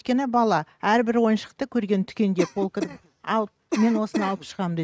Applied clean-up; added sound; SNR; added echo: neural mask model RNNoise.